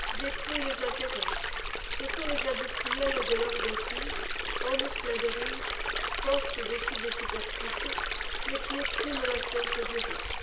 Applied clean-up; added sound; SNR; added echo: none; Stream; -3 dB; reverberation time 1.4 s.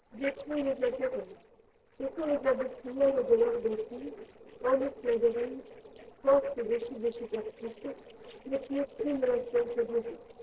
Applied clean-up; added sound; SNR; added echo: neural separator model SepFormer DNS4.